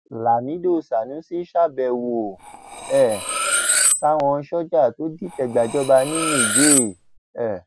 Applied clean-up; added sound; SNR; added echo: none; Cutlery, silverware; 0 dB; none.